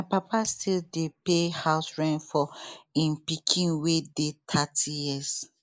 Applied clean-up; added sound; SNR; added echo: neural mask model Resemble Enhance denoiser.